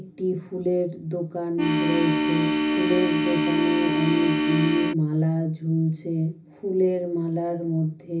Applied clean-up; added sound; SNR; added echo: none; Organ; -3 dB; reverberation time 0.4 s.